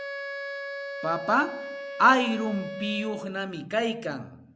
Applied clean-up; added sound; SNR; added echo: none; Wind instrument, woodwind instrument; 10 dB; none.